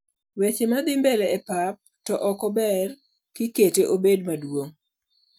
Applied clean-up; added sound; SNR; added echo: none; none; none; none.